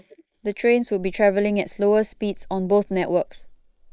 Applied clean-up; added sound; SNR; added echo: neural mask model Resemble Enhance denoiser.